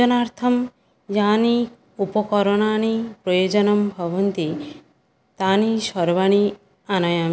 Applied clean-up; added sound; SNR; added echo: none; none; none; none.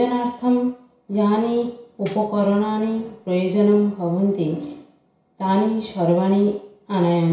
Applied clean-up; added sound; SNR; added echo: none; Tambourine; 10 dB; reverberation time 0.6 s.